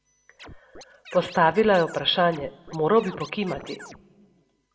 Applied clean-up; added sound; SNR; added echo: none; Scratching (performance technique); 19 dB; reverberation time 0.9 s.